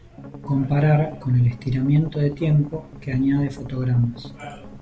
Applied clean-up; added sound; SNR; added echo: none; Strum; 18 dB; none.